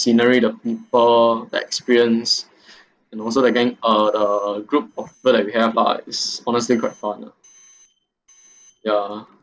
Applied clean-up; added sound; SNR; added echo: neural separator model SepFormer DNS4.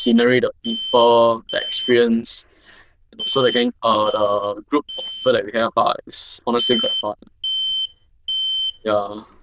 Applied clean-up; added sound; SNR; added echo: neural diffusion model UNIVERSE++.